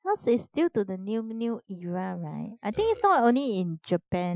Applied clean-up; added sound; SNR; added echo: classical method Wiener filter.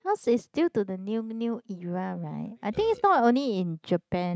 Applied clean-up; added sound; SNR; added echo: neural mask model RNNoise.